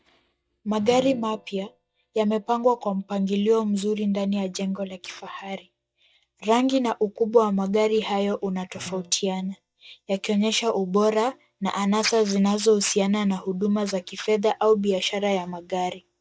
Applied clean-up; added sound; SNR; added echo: neural mask model DeepFilterNet 3.